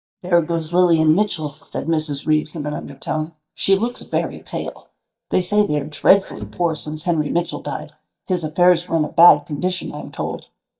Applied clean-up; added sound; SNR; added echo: neural mask model DeepFilterNet 3.